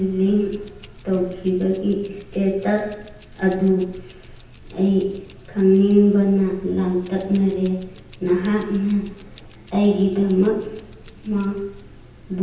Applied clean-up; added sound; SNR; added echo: none; Keys jangling; 16 dB; reverberation time 0.9 s.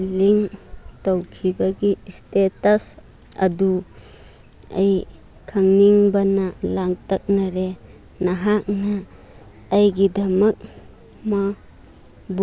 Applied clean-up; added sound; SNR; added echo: none; none; none; none.